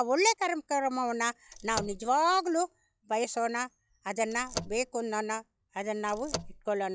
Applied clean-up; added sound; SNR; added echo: classical method log-MMSE.